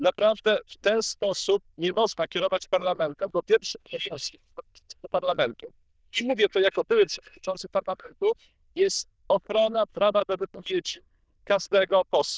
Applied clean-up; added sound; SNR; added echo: neural diffusion model UNIVERSE++.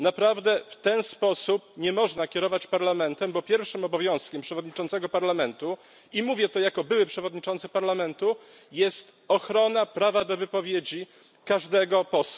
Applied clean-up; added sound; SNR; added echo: none; none; none; none.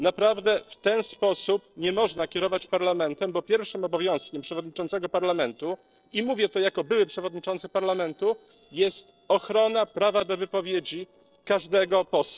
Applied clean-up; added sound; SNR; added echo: neural separator model SepFormer DNS4.